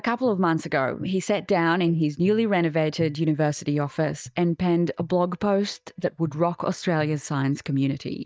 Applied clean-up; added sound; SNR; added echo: neural mask model DeepFilterNet 3.